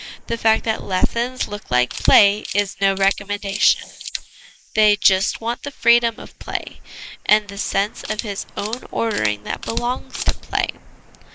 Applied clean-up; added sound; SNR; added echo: neural mask model Resemble Enhance denoiser.